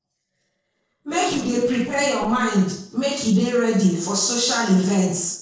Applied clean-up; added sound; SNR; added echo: neural separator model SepFormer DNS4.